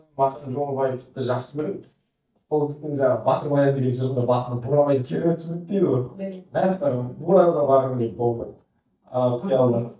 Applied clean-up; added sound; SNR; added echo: neural mask model DeepFilterNet 3.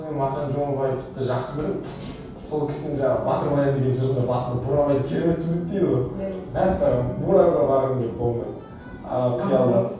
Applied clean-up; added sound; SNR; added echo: none; Thunder; 16 dB; reverberation time 0.7 s.